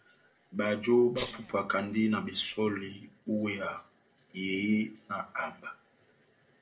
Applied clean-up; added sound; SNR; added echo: neural separator model SepFormer DNS4.